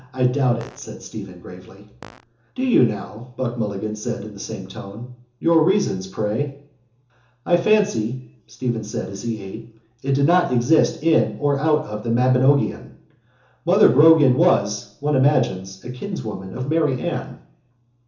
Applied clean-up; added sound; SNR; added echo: none; Fart; 19 dB; reverberation time 0.7 s.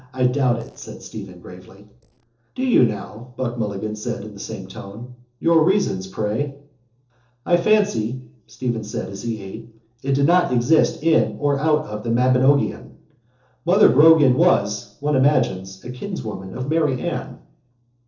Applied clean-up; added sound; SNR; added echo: neural separator model SepFormer DNS4.